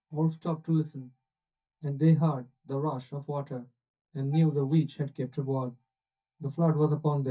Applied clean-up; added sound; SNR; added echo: neural mask model DeepFilterNet 3.